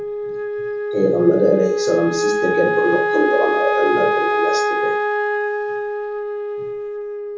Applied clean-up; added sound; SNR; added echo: none; Wind instrument, woodwind instrument; -1 dB; reverberation time 1.0 s.